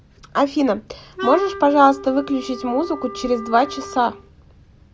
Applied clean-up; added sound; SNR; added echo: none; Wind instrument, woodwind instrument; 12 dB; none.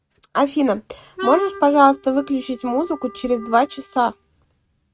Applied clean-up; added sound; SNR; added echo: neural mask model RNNoise.